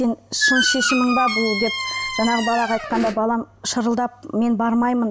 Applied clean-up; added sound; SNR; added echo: none; Squeak; 2 dB; none.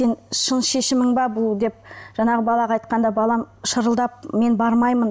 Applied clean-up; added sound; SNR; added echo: none; none; none; none.